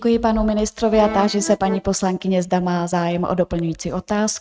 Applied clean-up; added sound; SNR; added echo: neural mask model RNNoise.